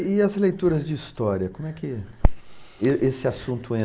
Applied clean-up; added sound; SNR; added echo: none; none; none; none.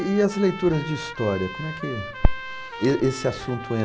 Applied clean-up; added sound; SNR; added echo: none; Trumpet; 12 dB; none.